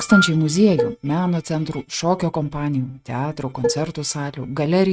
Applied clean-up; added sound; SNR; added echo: neural mask model RNNoise.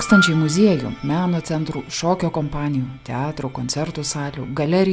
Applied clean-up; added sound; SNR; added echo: none; none; none; none.